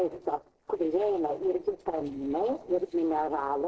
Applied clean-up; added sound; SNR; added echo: neural separator model SepFormer DNS4.